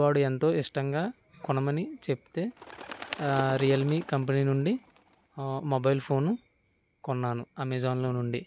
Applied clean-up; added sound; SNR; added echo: none; Bird; 15 dB; none.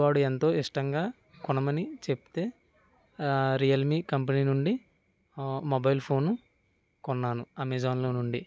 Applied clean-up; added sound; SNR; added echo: none; none; none; none.